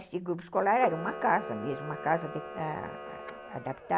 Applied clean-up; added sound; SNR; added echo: none; Camera; 10 dB; none.